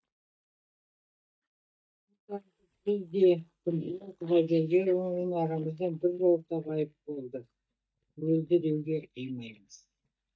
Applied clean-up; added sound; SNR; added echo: neural mask model DeepFilterNet 3.